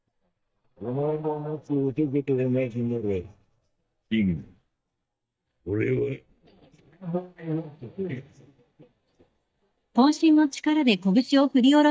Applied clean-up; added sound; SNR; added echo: neural mask model DeepFilterNet 3.